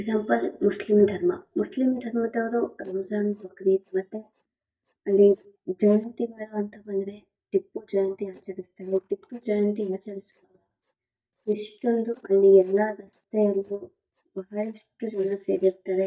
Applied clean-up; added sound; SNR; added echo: neural mask model DeepFilterNet 3.